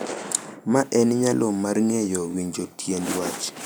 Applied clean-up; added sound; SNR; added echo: none; none; none; none.